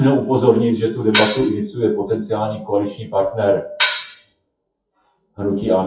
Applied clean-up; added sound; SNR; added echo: classical method WPE with log-MMSE.